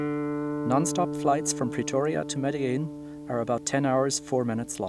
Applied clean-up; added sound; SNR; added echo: none; Guitar; 6 dB; none.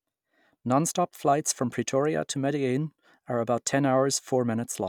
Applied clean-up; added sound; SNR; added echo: none; none; none; none.